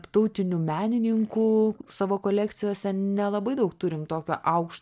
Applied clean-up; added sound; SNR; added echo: none; none; none; none.